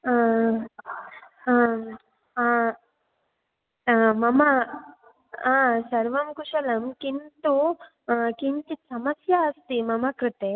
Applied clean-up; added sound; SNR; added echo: none; none; none; none.